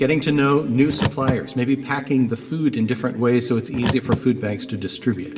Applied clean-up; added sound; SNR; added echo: none; Car; 10 dB; reverberation time 2.3 s.